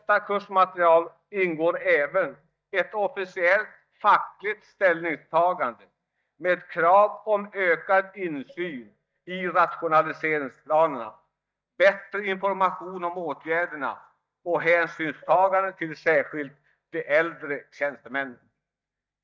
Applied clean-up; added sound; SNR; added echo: neural mask model DeepFilterNet 3.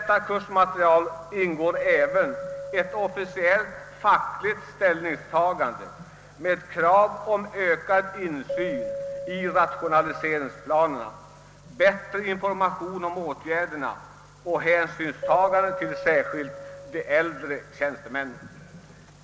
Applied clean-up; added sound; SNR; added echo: none; Keyboard (musical); 13 dB; none.